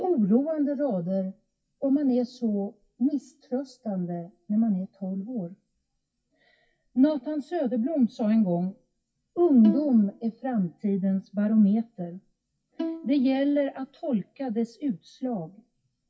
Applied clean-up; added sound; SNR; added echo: classical method WPE with log-MMSE.